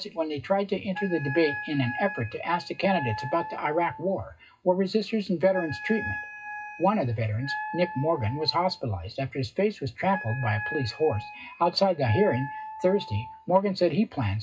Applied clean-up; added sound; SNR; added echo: classical method WPE with log-MMSE.